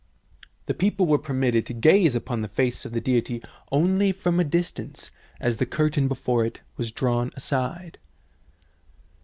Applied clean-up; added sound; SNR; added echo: none; none; none; none.